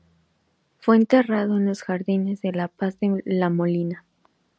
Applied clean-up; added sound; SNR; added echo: none; none; none; none.